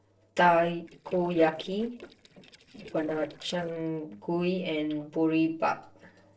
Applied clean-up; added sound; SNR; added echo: neural separator model SepFormer DNS4.